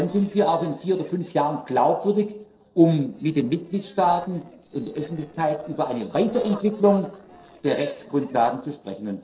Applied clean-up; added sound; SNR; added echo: neural separator model SepFormer DNS4.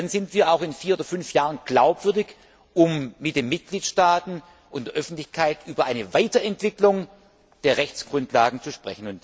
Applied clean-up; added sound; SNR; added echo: none; none; none; none.